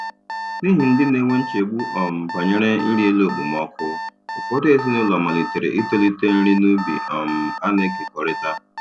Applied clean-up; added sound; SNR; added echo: none; Alarm; 10 dB; none.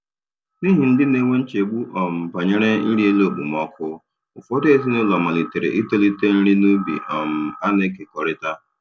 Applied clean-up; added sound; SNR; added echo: none; none; none; none.